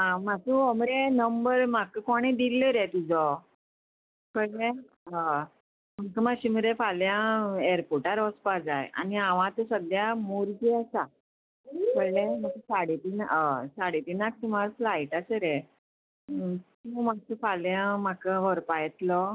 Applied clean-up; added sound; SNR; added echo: none; none; none; none.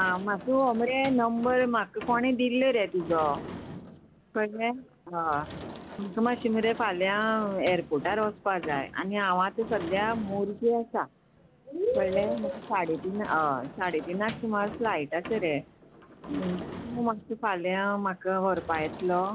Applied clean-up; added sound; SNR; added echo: none; Sliding door / Slam; 14 dB; none.